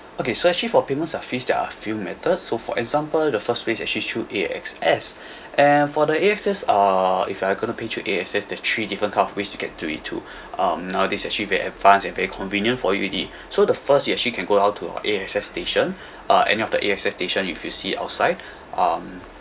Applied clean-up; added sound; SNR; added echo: none; none; none; none.